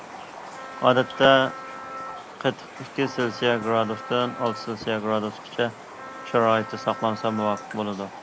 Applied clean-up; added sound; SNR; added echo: none; Raindrop + Wind instrument, woodwind instrument; 12 dB; none.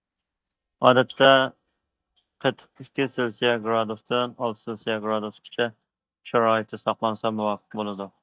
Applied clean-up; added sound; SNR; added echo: neural mask model DeepFilterNet 3.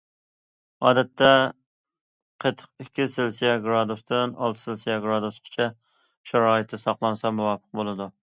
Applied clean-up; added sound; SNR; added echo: none; none; none; none.